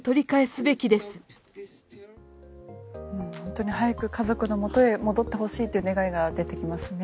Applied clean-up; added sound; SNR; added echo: none; none; none; none.